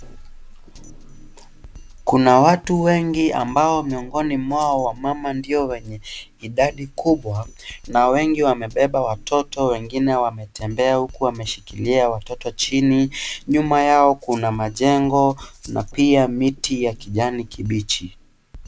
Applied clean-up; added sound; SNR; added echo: none; Drum kit + Rattle (instrument); 19 dB; none.